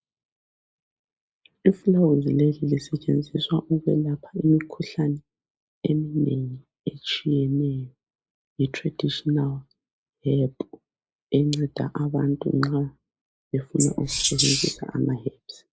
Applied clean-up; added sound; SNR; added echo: neural mask model Resemble Enhance denoiser.